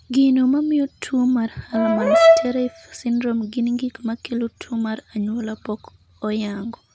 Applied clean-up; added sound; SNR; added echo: none; Brass instrument; -4 dB; none.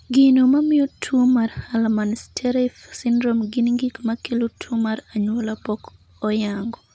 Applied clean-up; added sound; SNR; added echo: none; none; none; none.